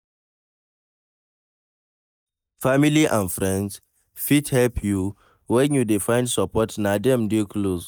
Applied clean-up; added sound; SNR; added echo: neural mask model DeepFilterNet 3.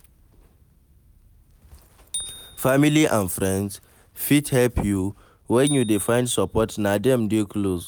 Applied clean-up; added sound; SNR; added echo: none; Bicycle bell; 17 dB; none.